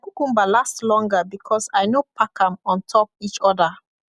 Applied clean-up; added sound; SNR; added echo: none; none; none; none.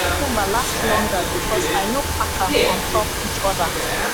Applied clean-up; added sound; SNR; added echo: none; Domestic sounds, home sounds + Subway, metro, underground; -3 dB; none.